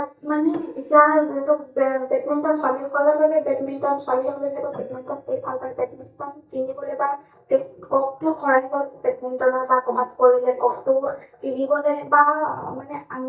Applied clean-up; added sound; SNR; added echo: neural mask model DeepFilterNet 3.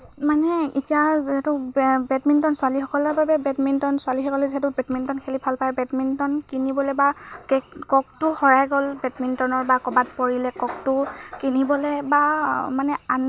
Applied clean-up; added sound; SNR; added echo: none; none; none; none.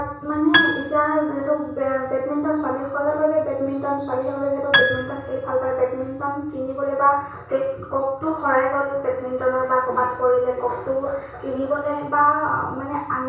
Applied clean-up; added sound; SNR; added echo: none; Piano; 2 dB; reverberation time 0.6 s.